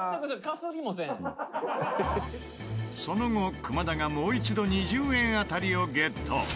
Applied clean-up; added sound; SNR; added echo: none; none; none; none.